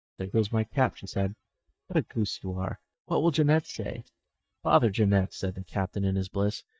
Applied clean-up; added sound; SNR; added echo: neural mask model DeepFilterNet 3.